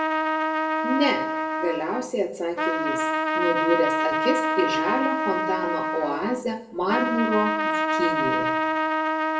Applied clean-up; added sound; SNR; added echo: none; Trumpet; -3 dB; reverberation time 0.6 s.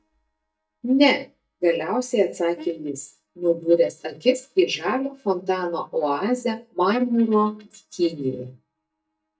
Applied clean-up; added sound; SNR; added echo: neural mask model DeepFilterNet 3.